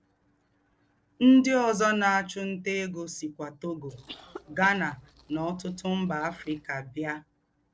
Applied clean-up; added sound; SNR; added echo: neural separator model SepFormer DNS4.